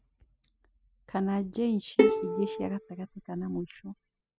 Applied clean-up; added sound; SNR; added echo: classical method spectral subtraction.